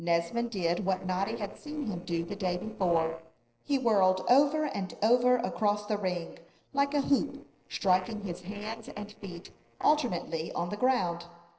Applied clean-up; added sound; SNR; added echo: neural separator model SepFormer DNS4.